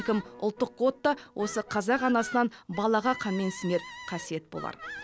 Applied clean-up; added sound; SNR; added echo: none; none; none; none.